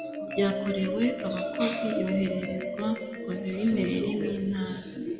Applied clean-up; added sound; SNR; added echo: none; Marimba, xylophone; 5 dB; reverberation time 1.7 s.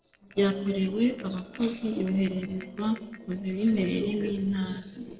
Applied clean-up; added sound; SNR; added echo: neural separator model SepFormer DNS4.